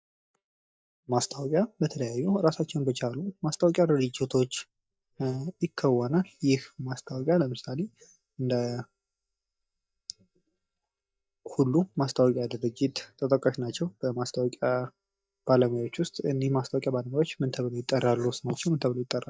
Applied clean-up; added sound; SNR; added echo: neural mask model DeepFilterNet 3.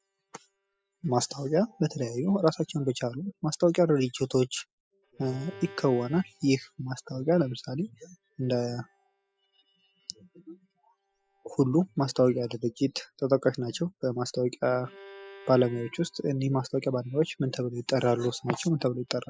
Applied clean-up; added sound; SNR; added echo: classical method spectral subtraction.